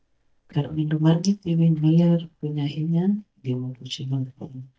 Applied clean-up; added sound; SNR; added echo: neural mask model DeepFilterNet 3.